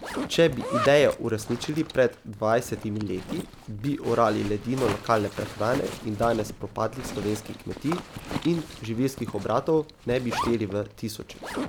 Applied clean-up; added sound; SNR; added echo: none; Zipper (clothing); 10 dB; none.